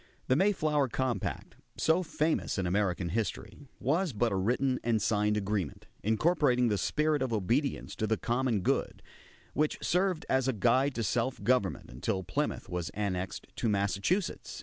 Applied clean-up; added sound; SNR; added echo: none; none; none; none.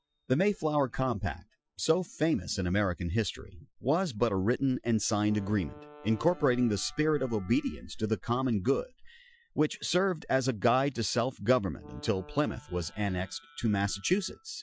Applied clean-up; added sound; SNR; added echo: classical method Wiener filter.